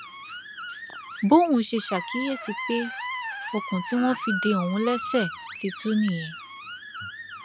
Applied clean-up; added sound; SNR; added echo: none; Screech; 8 dB; none.